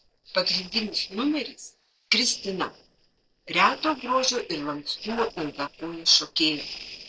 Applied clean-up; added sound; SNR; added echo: neural separator model SepFormer DNS4.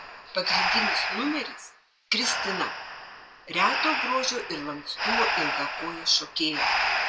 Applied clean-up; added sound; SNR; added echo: none; Breathing; -1 dB; none.